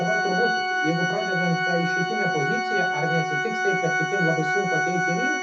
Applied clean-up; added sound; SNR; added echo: none; Organ; -3 dB; reverberation time 0.3 s.